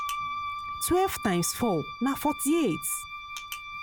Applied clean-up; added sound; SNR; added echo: none; Wind instrument, woodwind instrument; 8 dB; none.